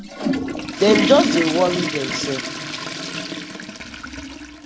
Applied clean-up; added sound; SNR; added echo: none; Toilet flush / Water; 2 dB; none.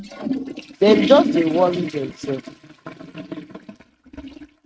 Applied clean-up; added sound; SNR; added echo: neural mask model RNNoise.